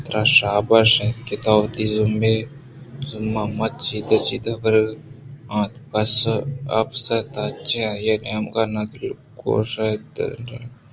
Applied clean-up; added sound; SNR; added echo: none; none; none; none.